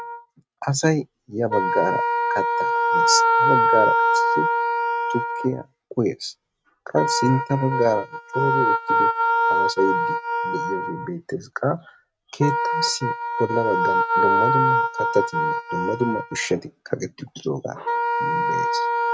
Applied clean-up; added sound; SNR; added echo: neural mask model RNNoise.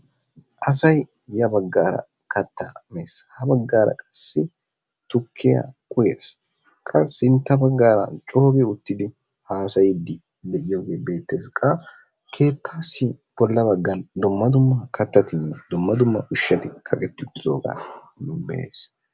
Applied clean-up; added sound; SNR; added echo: none; none; none; none.